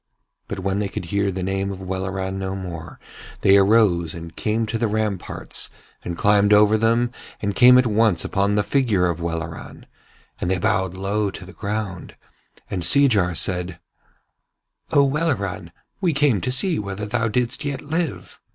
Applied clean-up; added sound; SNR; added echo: none; none; none; none.